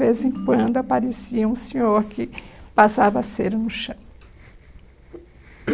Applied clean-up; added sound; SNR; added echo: none; Ringtone; 16 dB; none.